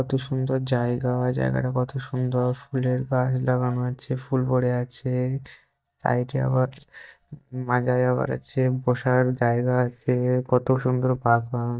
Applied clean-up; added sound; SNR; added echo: neural mask model DeepFilterNet 3.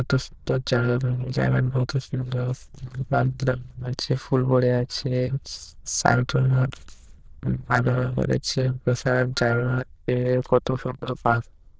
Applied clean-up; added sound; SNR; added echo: neural diffusion model UNIVERSE++.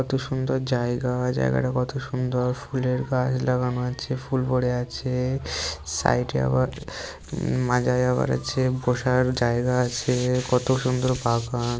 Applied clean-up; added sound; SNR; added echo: none; none; none; none.